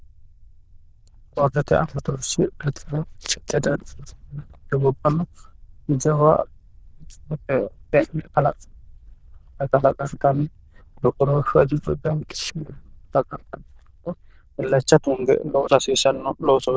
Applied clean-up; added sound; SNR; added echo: neural diffusion model UNIVERSE++.